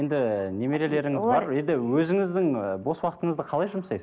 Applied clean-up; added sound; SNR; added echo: none; none; none; none.